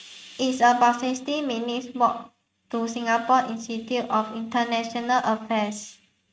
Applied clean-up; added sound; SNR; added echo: neural mask model RNNoise.